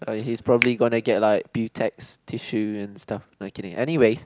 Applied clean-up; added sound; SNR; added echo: none; Finger snapping; 11 dB; none.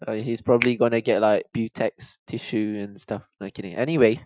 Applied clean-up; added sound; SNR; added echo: classical method Wiener filter.